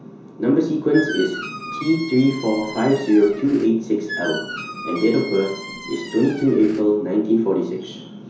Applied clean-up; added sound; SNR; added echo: none; Squeak; 13 dB; reverberation time 0.6 s.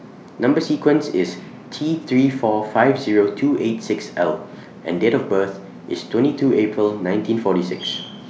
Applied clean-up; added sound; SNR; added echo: none; none; none; none.